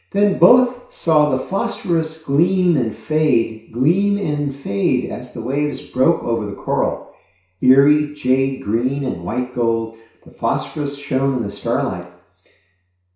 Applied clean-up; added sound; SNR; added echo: none; none; none; reverberation time 0.6 s.